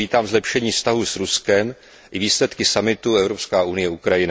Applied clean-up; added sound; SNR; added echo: none; none; none; none.